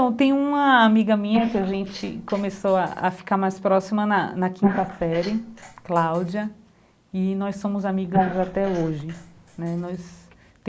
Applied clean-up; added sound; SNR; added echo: neural mask model Resemble Enhance denoiser.